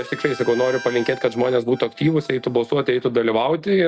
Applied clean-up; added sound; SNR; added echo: none; Harmonica; 18 dB; none.